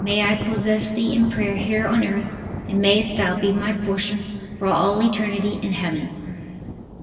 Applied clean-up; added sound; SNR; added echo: none; Thunder; 11 dB; reverberation time 2.2 s.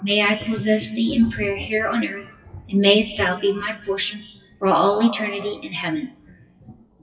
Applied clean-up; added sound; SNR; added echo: classical method WPE with log-MMSE.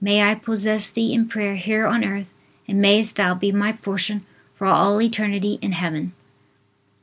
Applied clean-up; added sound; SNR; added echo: none; none; none; none.